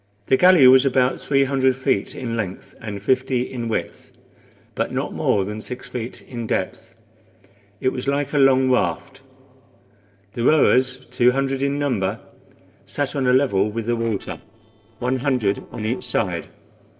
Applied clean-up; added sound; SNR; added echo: neural separator model SepFormer DNS4.